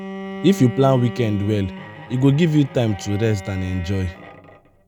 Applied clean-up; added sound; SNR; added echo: none; Bowed string instrument; 14 dB; none.